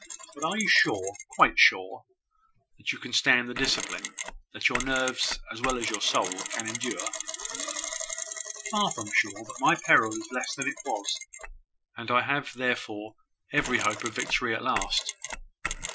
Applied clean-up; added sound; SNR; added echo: classical method Wiener filter.